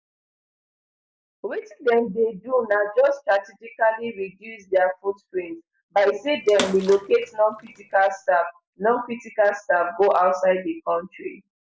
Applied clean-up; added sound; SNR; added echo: none; Bathtub (filling or washing) / Water / Splash, splatter; 13 dB; none.